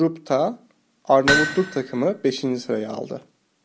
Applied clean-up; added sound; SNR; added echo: none; Hammer; 2 dB; none.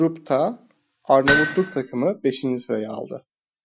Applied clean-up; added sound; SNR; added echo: classical method Wiener filter.